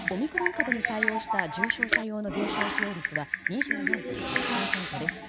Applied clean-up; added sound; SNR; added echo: none; Typing; -5 dB; none.